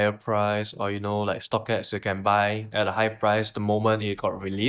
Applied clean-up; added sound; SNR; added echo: neural mask model DeepFilterNet 3.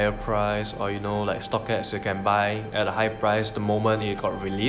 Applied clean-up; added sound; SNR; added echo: none; Bowed string instrument; 16 dB; none.